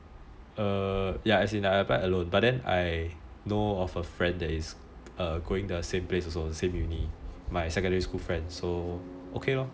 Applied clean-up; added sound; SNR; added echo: none; none; none; none.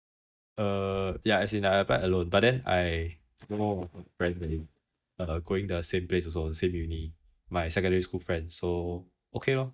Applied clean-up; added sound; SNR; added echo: neural mask model DeepFilterNet 3.